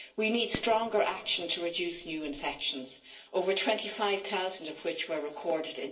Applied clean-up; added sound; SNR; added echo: neural separator model SepFormer DNS4.